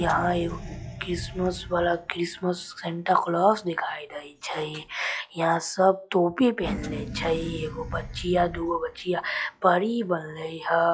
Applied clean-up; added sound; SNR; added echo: classical method log-MMSE.